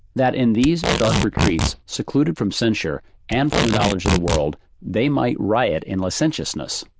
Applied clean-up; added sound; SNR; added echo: neural diffusion model UNIVERSE++.